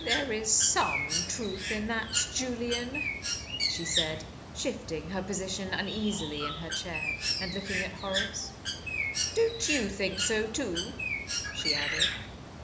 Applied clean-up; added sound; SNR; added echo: none; Bird + Bird; 1 dB; none.